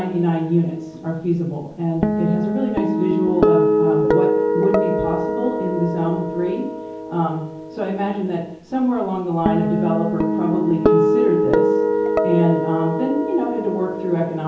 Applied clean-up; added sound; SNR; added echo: none; Guitar; -1 dB; reverberation time 0.7 s.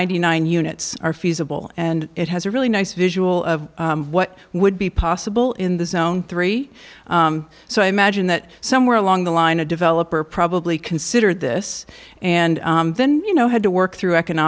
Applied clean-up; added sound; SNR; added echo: none; none; none; none.